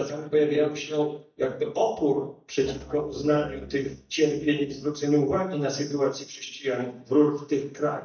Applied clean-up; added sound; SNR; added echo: neural mask model DeepFilterNet 3.